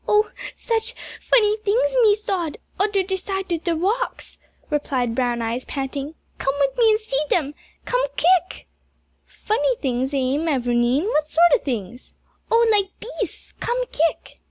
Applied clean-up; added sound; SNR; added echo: none; none; none; none.